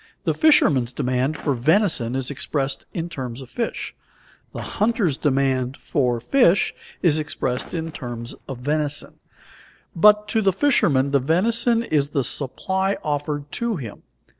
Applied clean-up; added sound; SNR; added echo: neural separator model SepFormer DNS4.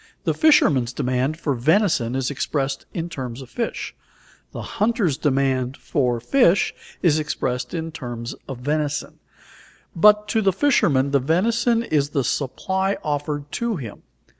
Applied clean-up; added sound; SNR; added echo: none; none; none; none.